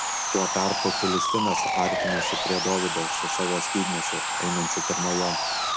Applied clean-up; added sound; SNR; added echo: none; Sawing; -2 dB; none.